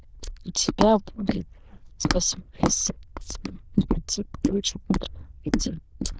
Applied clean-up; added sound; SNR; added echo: neural diffusion model UNIVERSE++.